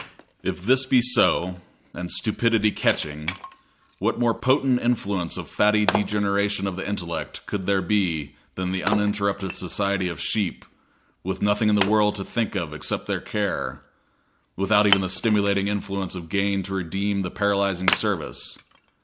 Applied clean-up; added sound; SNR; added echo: none; Wood; 11 dB; none.